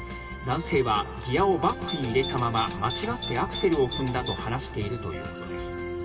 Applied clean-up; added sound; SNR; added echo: none; Doorbell; 11 dB; reverberation time 2.9 s.